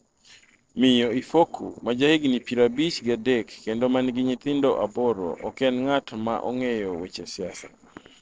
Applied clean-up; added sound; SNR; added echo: neural separator model SepFormer DNS4.